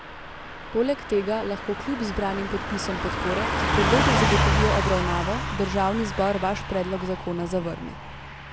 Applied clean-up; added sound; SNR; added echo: none; Car passing by / Truck; 0 dB; none.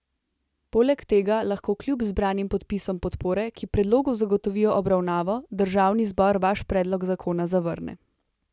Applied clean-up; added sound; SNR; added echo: none; none; none; none.